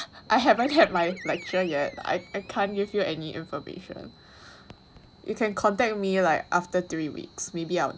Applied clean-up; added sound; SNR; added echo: none; Animal; 17 dB; none.